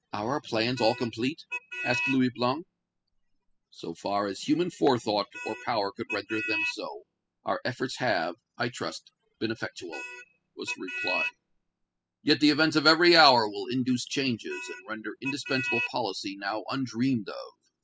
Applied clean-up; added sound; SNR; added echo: classical method spectral subtraction.